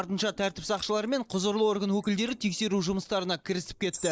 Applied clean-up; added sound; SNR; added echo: neural mask model Resemble Enhance denoiser.